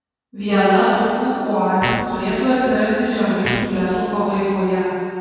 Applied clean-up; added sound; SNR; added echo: none; Fart; 9 dB; reverberation time 2.1 s.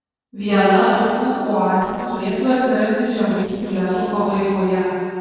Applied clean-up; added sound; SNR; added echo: neural separator model SepFormer DNS4.